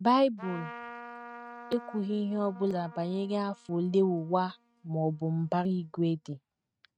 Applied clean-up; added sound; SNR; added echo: neural mask model RNNoise.